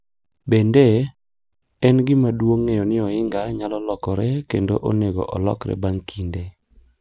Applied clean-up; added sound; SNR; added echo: none; none; none; none.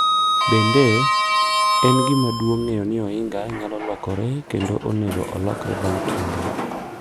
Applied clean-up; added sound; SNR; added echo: none; Sliding door; 0 dB; none.